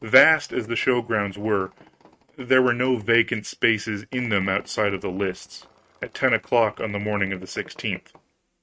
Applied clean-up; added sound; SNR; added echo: neural mask model RNNoise.